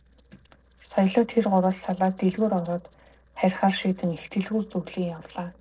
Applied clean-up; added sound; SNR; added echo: neural separator model SepFormer DNS4.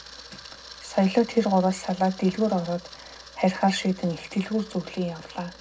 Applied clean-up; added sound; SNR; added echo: none; Camera; 19 dB; reverberation time 0.3 s.